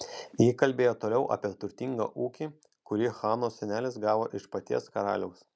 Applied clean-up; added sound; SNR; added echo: none; none; none; none.